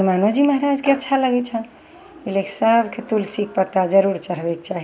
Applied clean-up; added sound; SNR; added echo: none; none; none; none.